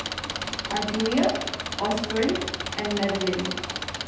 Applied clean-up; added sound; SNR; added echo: none; Engine; 3 dB; reverberation time 0.9 s.